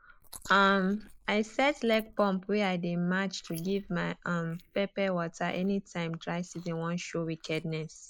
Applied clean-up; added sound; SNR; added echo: neural mask model Resemble Enhance denoiser.